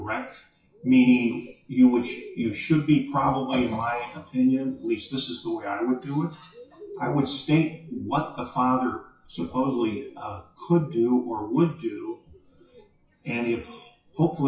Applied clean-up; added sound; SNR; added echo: classical method WPE with log-MMSE.